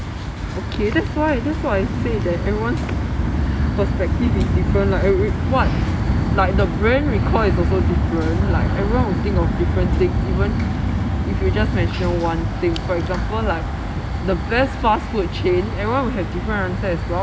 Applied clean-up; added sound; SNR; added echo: none; none; none; none.